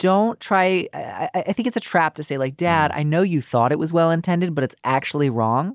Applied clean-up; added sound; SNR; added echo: none; none; none; none.